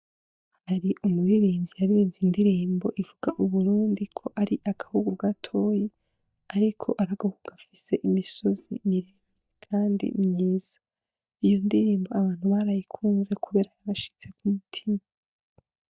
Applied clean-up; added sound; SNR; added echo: neural mask model DeepFilterNet 3.